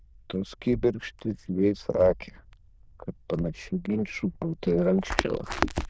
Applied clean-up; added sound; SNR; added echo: neural diffusion model UNIVERSE++.